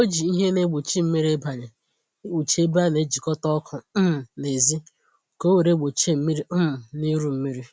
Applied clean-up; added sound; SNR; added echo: none; none; none; none.